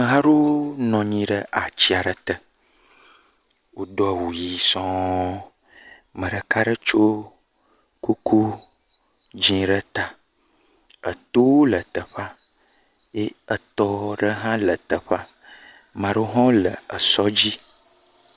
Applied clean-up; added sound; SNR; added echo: none; none; none; none.